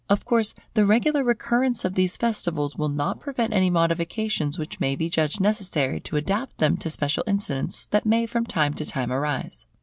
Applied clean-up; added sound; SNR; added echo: none; none; none; none.